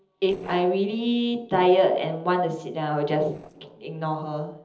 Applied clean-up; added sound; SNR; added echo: neural separator model SepFormer DNS4.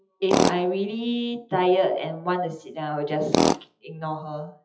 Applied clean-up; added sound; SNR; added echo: classical method WPE with log-MMSE.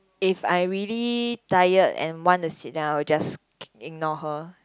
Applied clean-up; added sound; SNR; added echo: none; none; none; none.